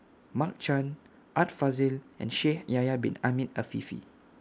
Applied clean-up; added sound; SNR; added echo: none; none; none; none.